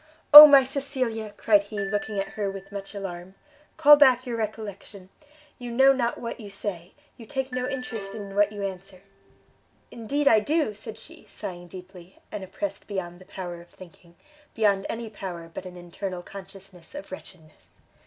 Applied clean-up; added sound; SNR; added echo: none; Bowed string instrument + Glockenspiel; 17 dB; none.